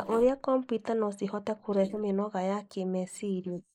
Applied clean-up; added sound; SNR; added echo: neural mask model Resemble Enhance denoiser.